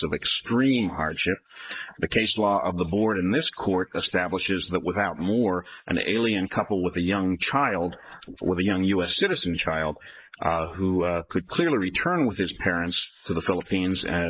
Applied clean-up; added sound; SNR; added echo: neural mask model Resemble Enhance denoiser.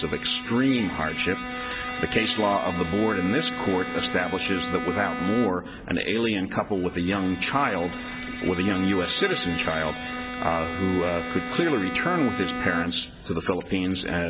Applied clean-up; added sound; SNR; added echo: none; Bowed string instrument; 8 dB; none.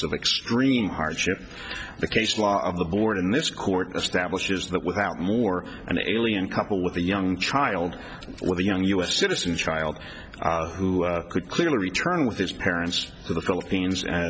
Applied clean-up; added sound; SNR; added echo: none; none; none; none.